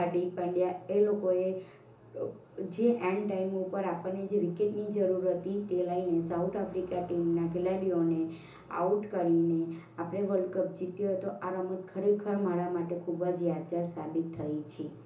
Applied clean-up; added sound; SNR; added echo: none; none; none; reverberation time 0.8 s.